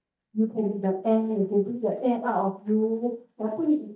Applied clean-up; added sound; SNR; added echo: neural mask model DeepFilterNet 3.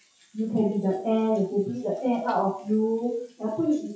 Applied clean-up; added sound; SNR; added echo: classical method WPE with log-MMSE.